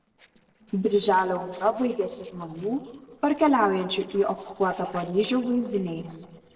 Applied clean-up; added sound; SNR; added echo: neural separator model SepFormer DNS4.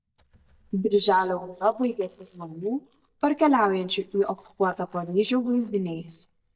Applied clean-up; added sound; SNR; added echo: neural mask model DeepFilterNet 3.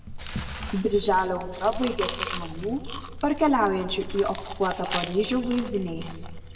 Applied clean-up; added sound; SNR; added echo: none; Chewing, mastication; 6 dB; reverberation time 1.1 s.